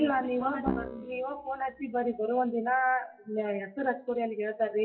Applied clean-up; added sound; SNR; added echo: classical method WPE with log-MMSE.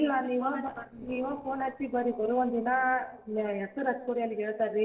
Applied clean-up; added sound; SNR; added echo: neural separator model SepFormer DNS4.